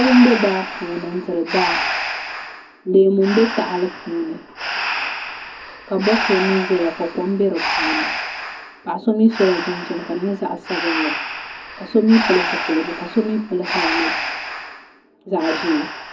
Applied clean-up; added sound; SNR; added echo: none; Breathing; 5 dB; reverberation time 0.4 s.